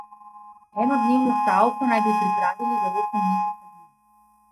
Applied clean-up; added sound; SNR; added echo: neural mask model RNNoise.